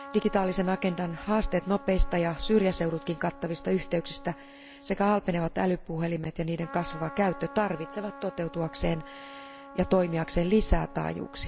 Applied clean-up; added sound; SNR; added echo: none; Trumpet; 17 dB; none.